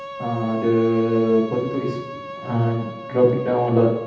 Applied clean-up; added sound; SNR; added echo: none; Bowed string instrument; 13 dB; reverberation time 0.8 s.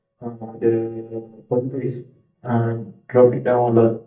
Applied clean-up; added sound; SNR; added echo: neural mask model DeepFilterNet 3.